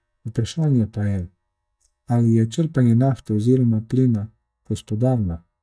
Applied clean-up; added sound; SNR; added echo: neural mask model DeepFilterNet 3.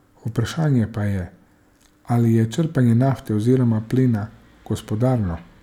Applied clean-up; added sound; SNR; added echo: none; none; none; none.